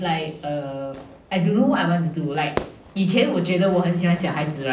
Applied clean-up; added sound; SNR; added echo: none; Fire / Fireworks; 17 dB; reverberation time 0.6 s.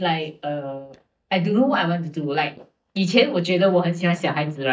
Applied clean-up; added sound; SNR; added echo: neural mask model DeepFilterNet 3.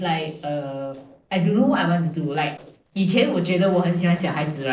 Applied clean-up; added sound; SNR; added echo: neural separator model SepFormer DNS4.